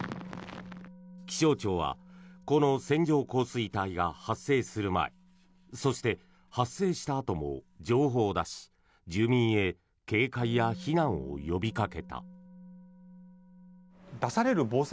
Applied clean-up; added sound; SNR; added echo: none; Musical instrument; 20 dB; none.